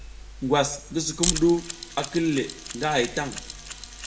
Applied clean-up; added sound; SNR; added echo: none; Mechanisms; 7 dB; reverberation time 0.7 s.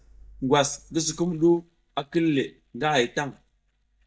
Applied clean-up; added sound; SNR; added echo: neural mask model DeepFilterNet 3.